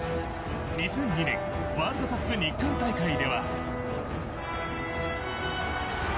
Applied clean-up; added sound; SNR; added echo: none; none; none; none.